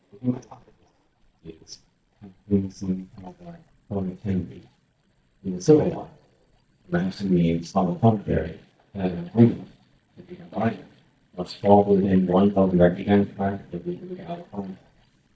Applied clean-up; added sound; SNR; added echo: neural mask model DeepFilterNet 3.